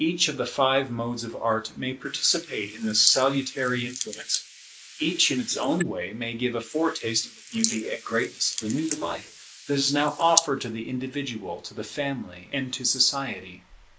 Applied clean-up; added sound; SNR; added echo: neural mask model Resemble Enhance denoiser.